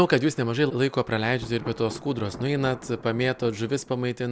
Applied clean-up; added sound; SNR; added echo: none; Thunder; 18 dB; none.